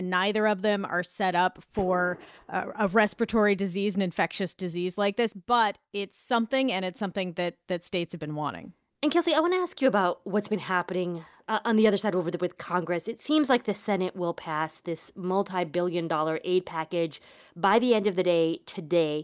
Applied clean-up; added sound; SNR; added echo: neural mask model DeepFilterNet 3.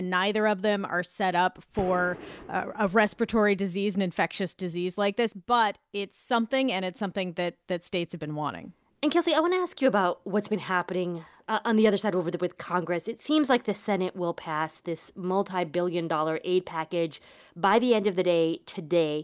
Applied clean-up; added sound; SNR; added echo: none; Gunshot, gunfire; 16 dB; none.